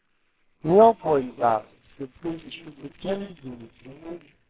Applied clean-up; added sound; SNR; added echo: neural separator model SepFormer WHAMR!.